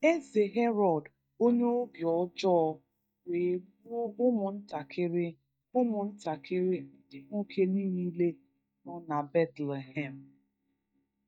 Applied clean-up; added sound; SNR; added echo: neural mask model DeepFilterNet 3.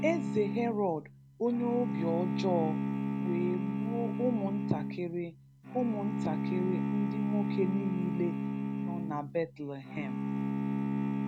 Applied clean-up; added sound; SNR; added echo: none; Bowed string instrument; -1 dB; none.